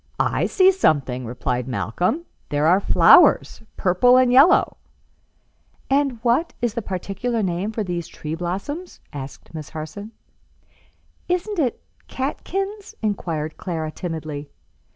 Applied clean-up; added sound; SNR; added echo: none; none; none; none.